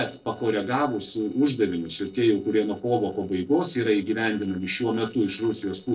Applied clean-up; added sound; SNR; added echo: neural separator model SepFormer DNS4.